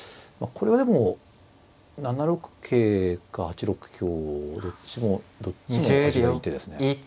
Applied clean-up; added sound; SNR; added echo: none; none; none; none.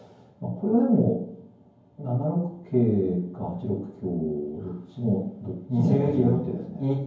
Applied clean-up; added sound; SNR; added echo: none; none; none; reverberation time 0.9 s.